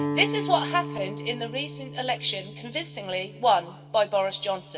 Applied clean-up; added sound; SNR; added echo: none; Guitar; 8 dB; reverberation time 2.1 s.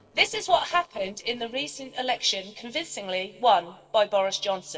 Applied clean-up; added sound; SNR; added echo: neural separator model SepFormer DNS4.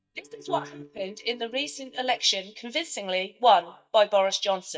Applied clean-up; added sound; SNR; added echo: neural mask model DeepFilterNet 3.